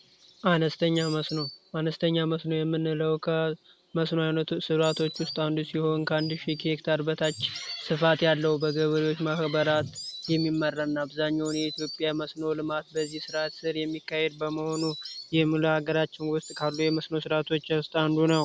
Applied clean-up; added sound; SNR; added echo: none; Insect; 17 dB; none.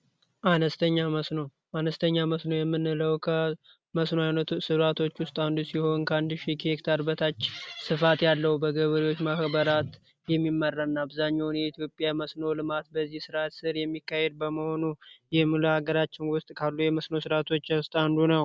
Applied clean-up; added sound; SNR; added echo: none; none; none; none.